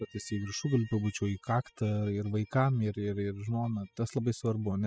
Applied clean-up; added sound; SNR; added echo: classical method spectral subtraction.